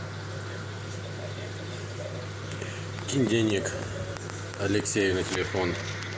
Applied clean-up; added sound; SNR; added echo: none; none; none; none.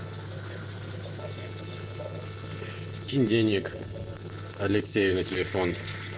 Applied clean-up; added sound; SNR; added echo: neural separator model SepFormer DNS4.